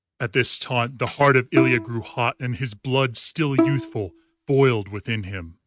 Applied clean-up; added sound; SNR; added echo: neural mask model RNNoise.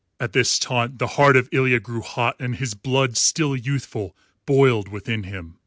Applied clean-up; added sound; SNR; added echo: none; none; none; none.